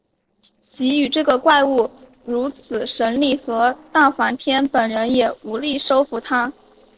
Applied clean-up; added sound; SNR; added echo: neural separator model SepFormer DNS4.